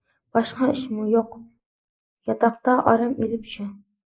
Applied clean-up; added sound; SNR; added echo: neural mask model Resemble Enhance denoiser.